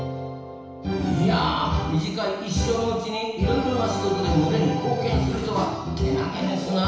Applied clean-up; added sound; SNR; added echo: none; Keyboard (musical); 16 dB; reverberation time 1.0 s.